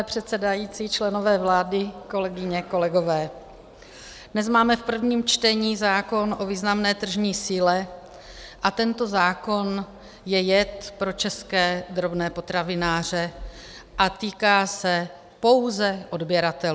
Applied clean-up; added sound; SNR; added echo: none; none; none; none.